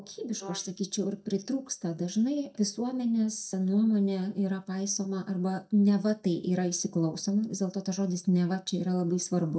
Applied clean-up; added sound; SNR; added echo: neural mask model DeepFilterNet 3.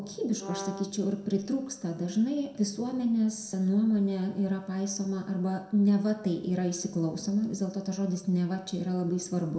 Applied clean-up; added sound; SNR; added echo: none; Brass instrument; 11 dB; reverberation time 0.6 s.